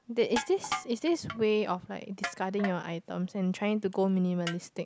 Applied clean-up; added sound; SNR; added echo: none; Crushing; 12 dB; none.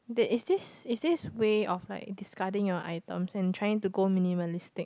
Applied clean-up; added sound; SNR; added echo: none; none; none; none.